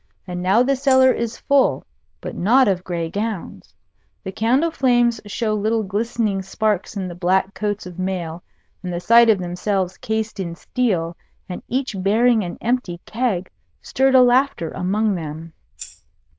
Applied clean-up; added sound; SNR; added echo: neural diffusion model UNIVERSE++.